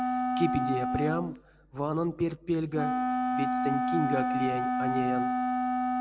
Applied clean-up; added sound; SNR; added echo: none; Wind instrument, woodwind instrument; -3 dB; none.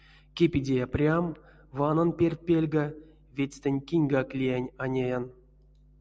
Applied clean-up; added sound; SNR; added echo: none; none; none; none.